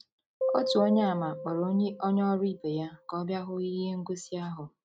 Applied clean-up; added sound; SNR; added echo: neural mask model RNNoise.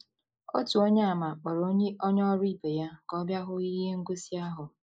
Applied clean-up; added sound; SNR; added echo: neural mask model Resemble Enhance denoiser.